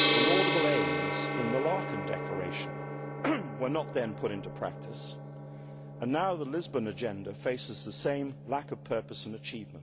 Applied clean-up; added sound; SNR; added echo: none; Gong; -1 dB; none.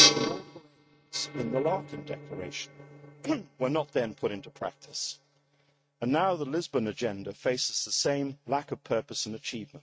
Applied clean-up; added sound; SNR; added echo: neural mask model RNNoise.